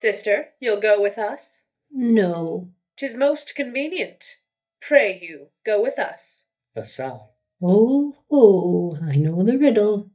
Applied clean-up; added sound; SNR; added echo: neural mask model DeepFilterNet 3.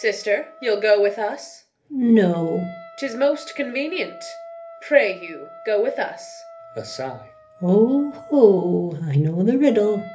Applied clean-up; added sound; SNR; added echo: none; Wind instrument, woodwind instrument; 20 dB; reverberation time 0.3 s.